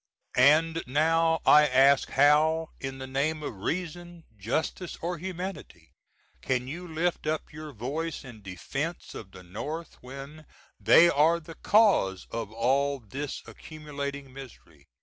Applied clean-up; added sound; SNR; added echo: none; none; none; none.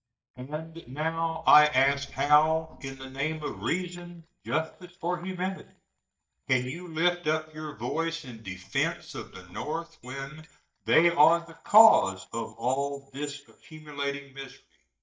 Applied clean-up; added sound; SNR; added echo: neural mask model DeepFilterNet 3.